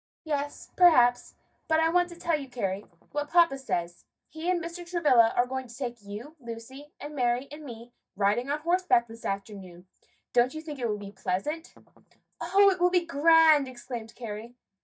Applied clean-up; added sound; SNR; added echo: neural mask model DeepFilterNet 3.